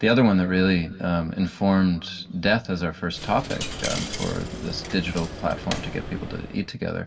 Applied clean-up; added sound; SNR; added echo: none; Coin (dropping); 9 dB; reverberation time 2.0 s.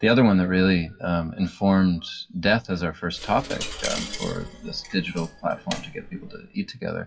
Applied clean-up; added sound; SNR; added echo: classical method WPE with log-MMSE.